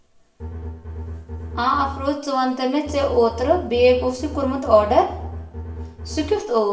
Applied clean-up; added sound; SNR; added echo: none; Bowed string instrument; 11 dB; reverberation time 0.9 s.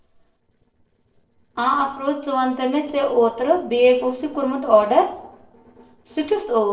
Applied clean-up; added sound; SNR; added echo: neural separator model SepFormer DNS4.